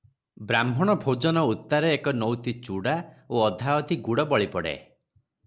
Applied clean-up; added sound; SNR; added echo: none; none; none; none.